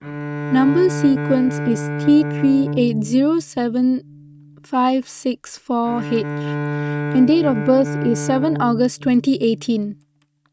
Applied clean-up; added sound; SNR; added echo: neural mask model RNNoise.